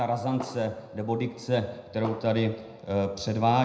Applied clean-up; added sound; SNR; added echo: none; Fireworks; 18 dB; reverberation time 0.8 s.